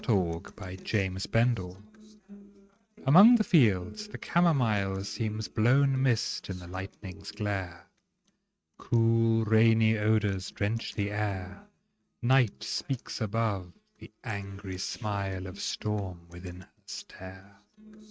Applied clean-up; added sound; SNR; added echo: neural mask model RNNoise.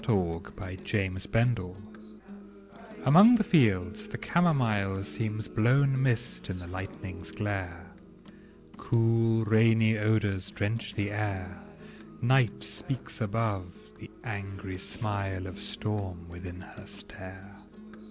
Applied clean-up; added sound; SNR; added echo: none; Acoustic guitar; 17 dB; none.